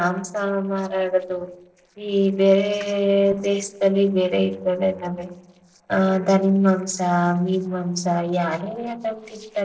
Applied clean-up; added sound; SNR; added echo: neural separator model SepFormer DNS4.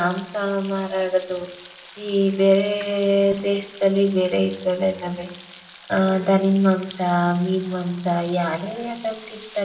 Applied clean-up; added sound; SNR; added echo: none; Frying (food); 18 dB; reverberation time 1.3 s.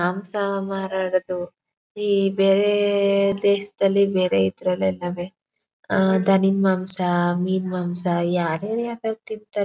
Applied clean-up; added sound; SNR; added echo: none; none; none; none.